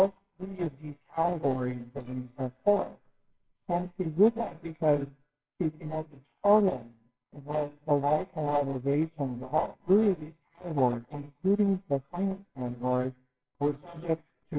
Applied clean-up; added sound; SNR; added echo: neural separator model SepFormer WHAMR!.